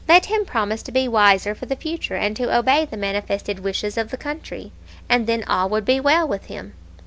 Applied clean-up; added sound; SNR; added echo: none; none; none; none.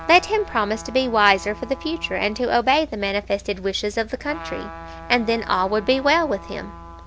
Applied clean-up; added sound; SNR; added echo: none; Trumpet; 18 dB; none.